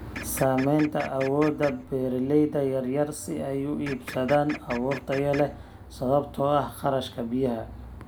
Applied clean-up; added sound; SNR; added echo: none; Printer; 13 dB; none.